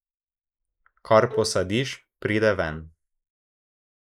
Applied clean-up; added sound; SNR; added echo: neural mask model Resemble Enhance denoiser.